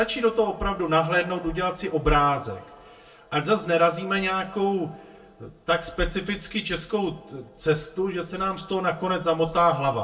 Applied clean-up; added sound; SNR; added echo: none; none; none; reverberation time 0.2 s.